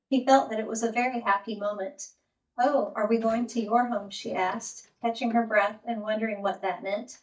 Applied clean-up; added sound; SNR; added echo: neural mask model DeepFilterNet 3.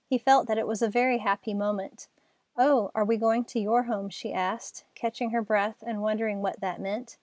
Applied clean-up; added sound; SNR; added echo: none; none; none; none.